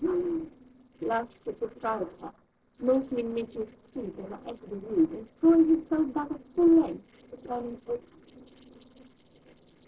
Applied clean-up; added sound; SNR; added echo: neural separator model SepFormer DNS4.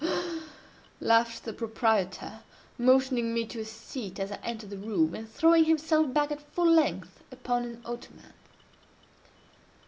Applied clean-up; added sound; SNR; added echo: none; none; none; none.